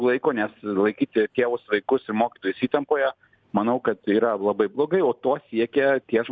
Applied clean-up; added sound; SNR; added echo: none; none; none; none.